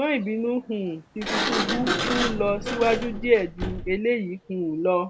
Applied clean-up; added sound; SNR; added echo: none; Sliding door; 5 dB; none.